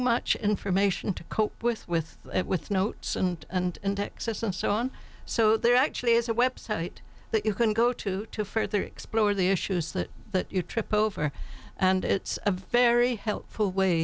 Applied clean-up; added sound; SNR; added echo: none; none; none; none.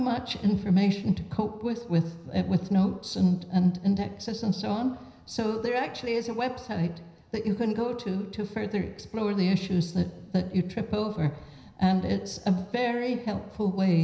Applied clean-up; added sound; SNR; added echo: none; none; none; reverberation time 0.9 s.